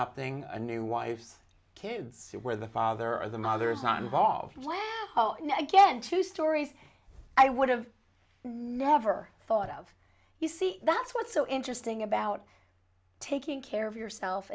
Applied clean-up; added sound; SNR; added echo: none; none; none; none.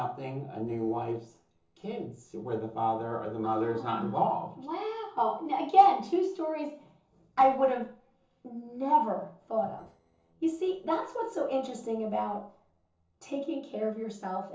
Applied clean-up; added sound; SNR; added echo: neural separator model SepFormer DNS4.